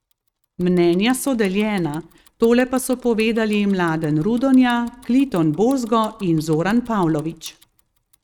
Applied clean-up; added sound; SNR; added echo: neural mask model RNNoise.